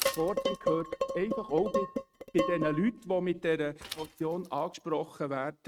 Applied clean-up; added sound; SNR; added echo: neural mask model RNNoise.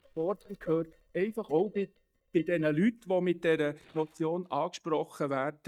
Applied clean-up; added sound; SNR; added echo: neural mask model DeepFilterNet 3.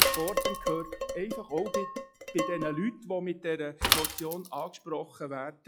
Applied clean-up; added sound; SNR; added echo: classical method log-MMSE.